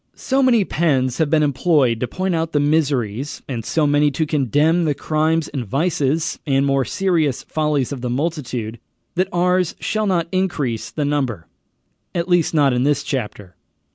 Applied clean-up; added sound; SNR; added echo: none; none; none; none.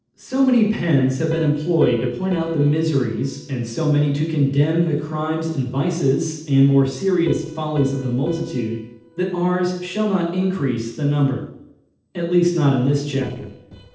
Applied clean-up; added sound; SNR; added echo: neural separator model SepFormer DNS4.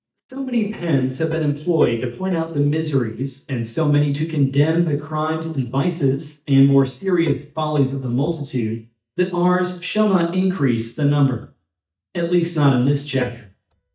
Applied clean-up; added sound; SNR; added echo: neural mask model DeepFilterNet 3.